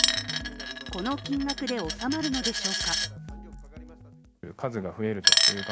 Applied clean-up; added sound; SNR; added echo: none; Coin (dropping); -4 dB; none.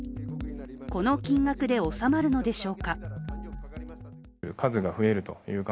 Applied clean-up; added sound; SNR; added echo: none; none; none; none.